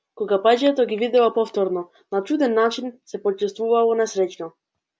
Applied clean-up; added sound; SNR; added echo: none; none; none; none.